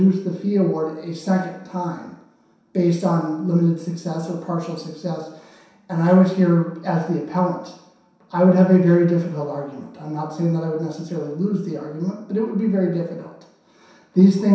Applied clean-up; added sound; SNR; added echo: none; none; none; reverberation time 0.7 s.